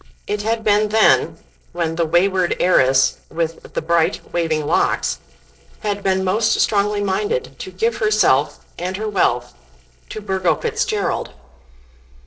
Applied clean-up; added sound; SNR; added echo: neural separator model SepFormer DNS4.